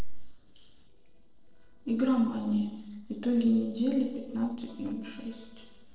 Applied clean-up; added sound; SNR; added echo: neural separator model SepFormer DNS4.